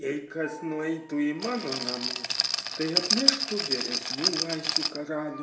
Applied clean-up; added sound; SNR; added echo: none; Rattle; -3 dB; reverberation time 0.5 s.